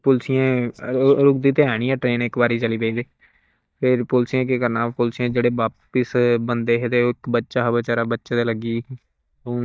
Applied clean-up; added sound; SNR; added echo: neural mask model DeepFilterNet 3.